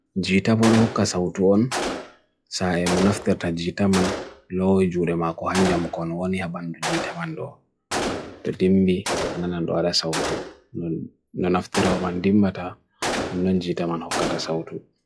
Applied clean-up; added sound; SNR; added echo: classical method log-MMSE.